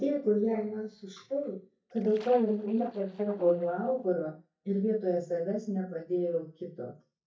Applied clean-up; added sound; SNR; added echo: neural mask model DeepFilterNet 3.